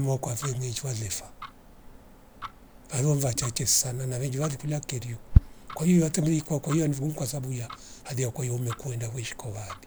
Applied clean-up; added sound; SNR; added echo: none; Tick-tock; 5 dB; none.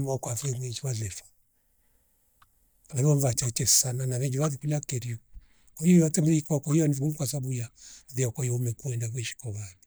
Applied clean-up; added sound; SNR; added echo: neural mask model DeepFilterNet 3.